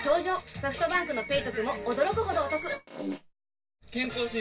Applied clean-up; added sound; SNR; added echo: none; Fart; 11 dB; reverberation time 0.1 s.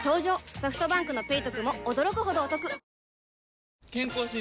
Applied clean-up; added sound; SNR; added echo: none; none; none; none.